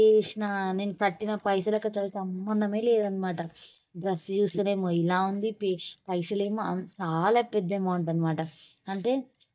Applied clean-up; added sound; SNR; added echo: neural mask model DeepFilterNet 3.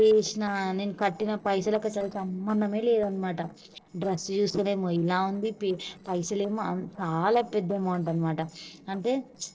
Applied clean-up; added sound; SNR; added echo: neural separator model SepFormer DNS4.